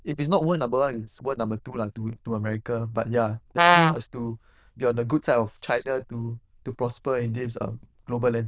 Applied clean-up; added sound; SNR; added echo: neural diffusion model UNIVERSE++.